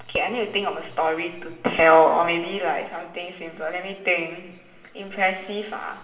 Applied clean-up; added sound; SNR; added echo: none; Tap / Glass; 13 dB; reverberation time 2.0 s.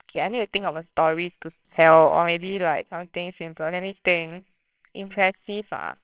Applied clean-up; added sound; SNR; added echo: neural separator model SepFormer WHAMR!.